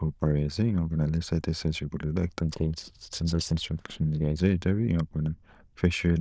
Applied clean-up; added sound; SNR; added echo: neural diffusion model UNIVERSE++.